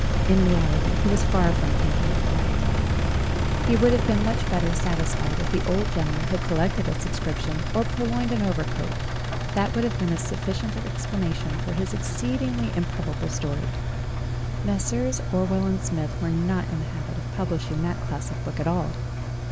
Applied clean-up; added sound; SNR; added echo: none; Engine; -3 dB; none.